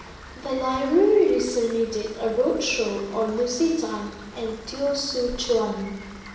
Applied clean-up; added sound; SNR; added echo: none; Rain; 17 dB; reverberation time 0.9 s.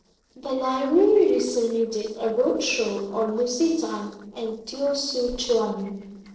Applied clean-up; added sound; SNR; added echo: neural separator model SepFormer DNS4.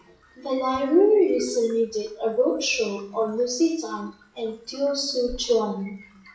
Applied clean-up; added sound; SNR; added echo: classical method WPE with log-MMSE.